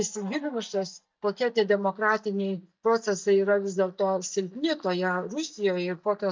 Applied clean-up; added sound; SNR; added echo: neural mask model DeepFilterNet 3.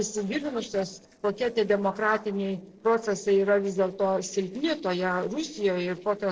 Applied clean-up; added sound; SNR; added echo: neural separator model SepFormer DNS4.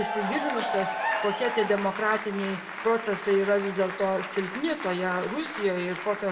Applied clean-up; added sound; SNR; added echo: none; Applause / Cheering; 6 dB; reverberation time 1.0 s.